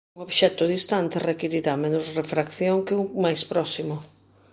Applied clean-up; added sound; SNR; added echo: none; none; none; none.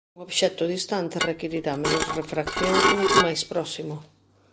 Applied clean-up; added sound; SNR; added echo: none; Dishes, pots, and pans / Glass; -3 dB; none.